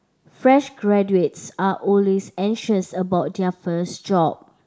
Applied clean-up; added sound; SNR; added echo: neural mask model Resemble Enhance denoiser.